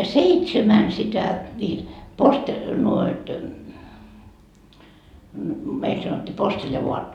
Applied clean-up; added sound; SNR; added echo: none; none; none; none.